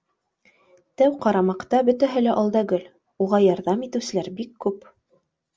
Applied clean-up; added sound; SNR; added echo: none; none; none; none.